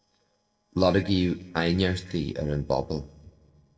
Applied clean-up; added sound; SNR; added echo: neural separator model SepFormer DNS4.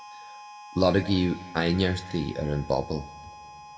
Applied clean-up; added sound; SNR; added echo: none; Harmonica; 17 dB; reverberation time 1.5 s.